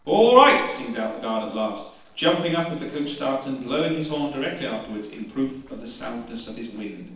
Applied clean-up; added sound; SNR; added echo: neural separator model SepFormer DNS4.